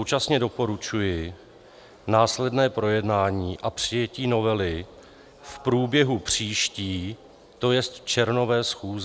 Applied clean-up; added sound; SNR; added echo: none; none; none; none.